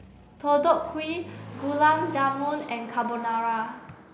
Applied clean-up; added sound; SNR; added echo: none; Motor vehicle (road); 17 dB; none.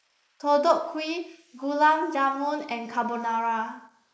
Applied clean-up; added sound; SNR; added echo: neural mask model Resemble Enhance denoiser.